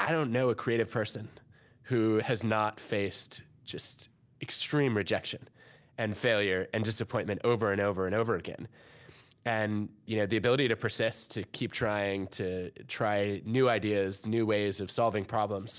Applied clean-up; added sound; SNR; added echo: none; none; none; none.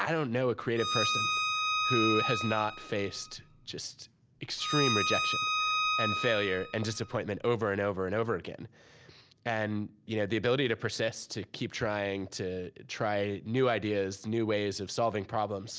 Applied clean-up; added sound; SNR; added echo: none; Bowed string instrument; 0 dB; none.